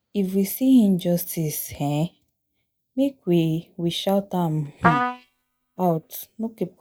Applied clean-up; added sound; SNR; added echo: neural mask model DeepFilterNet 3.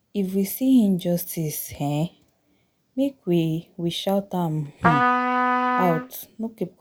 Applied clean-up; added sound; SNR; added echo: none; Trumpet; -2 dB; none.